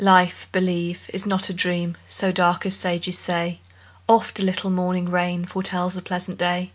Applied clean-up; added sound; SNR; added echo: none; none; none; none.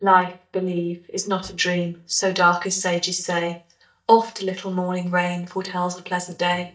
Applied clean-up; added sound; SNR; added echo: neural mask model DeepFilterNet 3.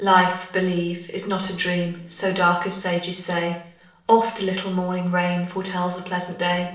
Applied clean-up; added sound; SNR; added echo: neural separator model SepFormer DNS4.